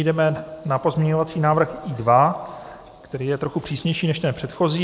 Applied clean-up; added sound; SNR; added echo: none; none; none; none.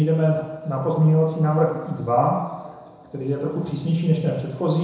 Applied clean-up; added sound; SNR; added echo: none; none; none; reverberation time 1.0 s.